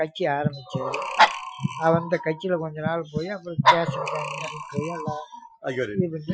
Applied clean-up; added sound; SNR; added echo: classical method Wiener filter.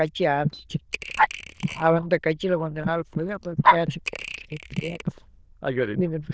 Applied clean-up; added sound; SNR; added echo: neural diffusion model UNIVERSE++.